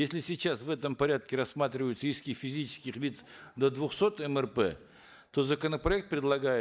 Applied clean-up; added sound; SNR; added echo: neural mask model Resemble Enhance denoiser.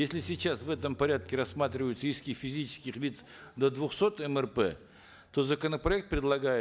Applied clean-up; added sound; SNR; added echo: none; Bowed string instrument; 16 dB; none.